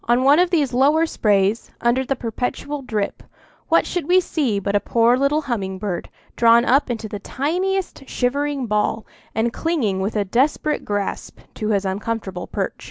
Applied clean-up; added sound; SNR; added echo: none; none; none; none.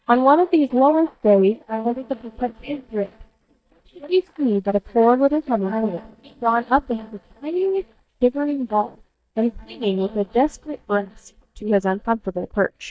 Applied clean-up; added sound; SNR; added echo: neural mask model DeepFilterNet 3.